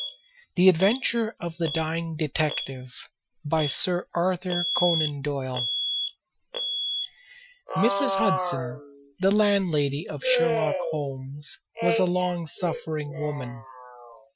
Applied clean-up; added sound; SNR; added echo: classical method Wiener filter.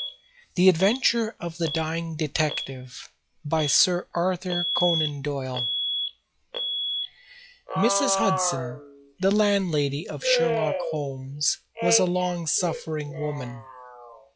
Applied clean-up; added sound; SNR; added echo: classical method log-MMSE.